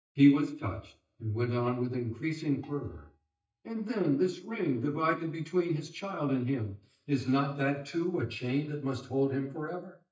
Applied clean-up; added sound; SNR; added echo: neural mask model DeepFilterNet 3.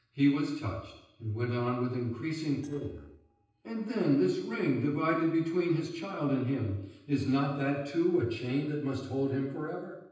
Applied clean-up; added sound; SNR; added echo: neural separator model SepFormer DNS4.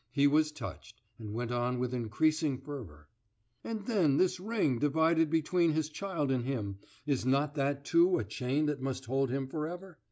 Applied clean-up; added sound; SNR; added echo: none; none; none; none.